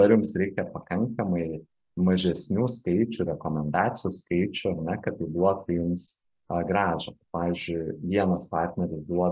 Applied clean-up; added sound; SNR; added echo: none; none; none; none.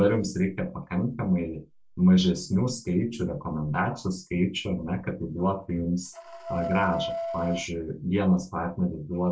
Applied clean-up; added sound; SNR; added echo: none; Wind instrument, woodwind instrument; 8 dB; reverberation time 0.2 s.